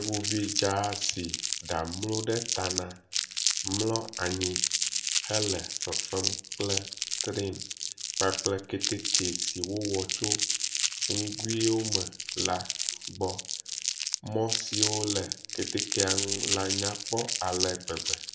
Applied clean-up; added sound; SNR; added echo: none; Crumpling, crinkling; -1 dB; reverberation time 0.4 s.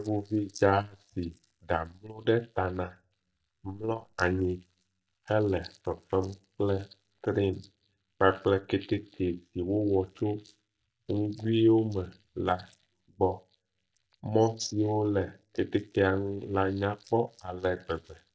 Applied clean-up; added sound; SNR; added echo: neural mask model DeepFilterNet 3.